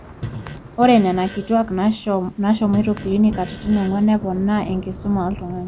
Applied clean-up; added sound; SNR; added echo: none; Fart + Thunder / Rain; 13 dB; none.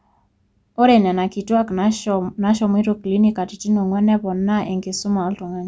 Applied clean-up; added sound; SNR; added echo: none; none; none; none.